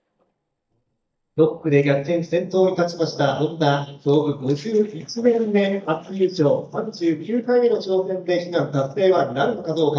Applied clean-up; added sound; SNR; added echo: neural mask model DeepFilterNet 3.